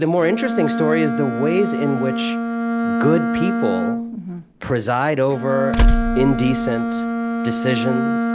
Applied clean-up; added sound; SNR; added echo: none; Bowed string instrument + Tools; -1 dB; none.